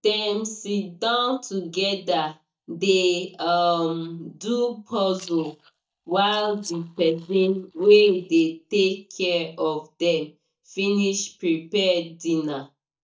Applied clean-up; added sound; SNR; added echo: neural mask model DeepFilterNet 3.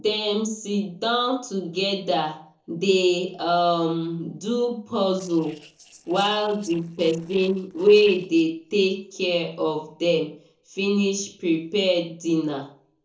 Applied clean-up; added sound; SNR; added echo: neural separator model SepFormer DNS4.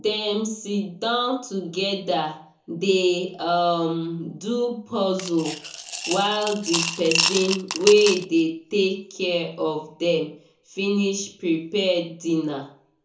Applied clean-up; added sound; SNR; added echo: none; Coin (dropping) / Glass; 4 dB; reverberation time 0.6 s.